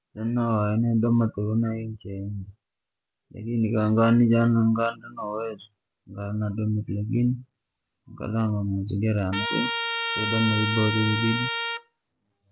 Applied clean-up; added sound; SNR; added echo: none; Trumpet; 2 dB; none.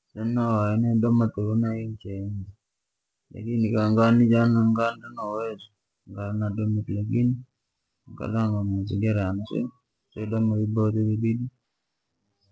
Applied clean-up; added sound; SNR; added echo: none; none; none; none.